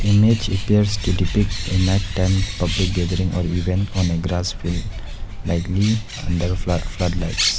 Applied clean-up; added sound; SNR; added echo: none; Bird; 5 dB; none.